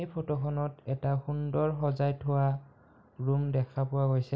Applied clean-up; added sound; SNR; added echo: none; none; none; none.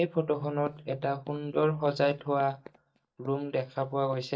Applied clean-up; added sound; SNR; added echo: neural mask model DeepFilterNet 3.